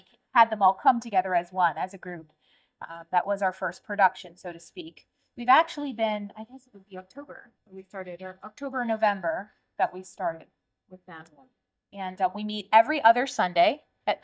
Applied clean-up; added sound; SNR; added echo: neural mask model DeepFilterNet 3.